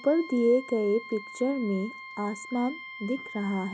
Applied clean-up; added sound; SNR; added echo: none; Wind instrument, woodwind instrument; 15 dB; none.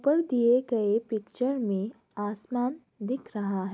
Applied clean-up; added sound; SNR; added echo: none; none; none; none.